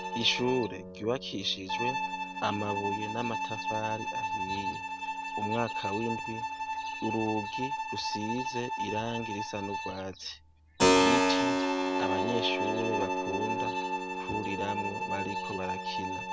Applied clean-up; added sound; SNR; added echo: none; Keyboard (musical) + Bowed string instrument; -4 dB; none.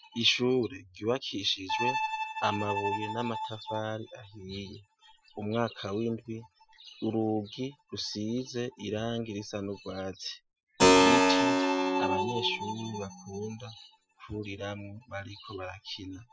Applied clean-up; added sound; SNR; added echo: classical method Wiener filter.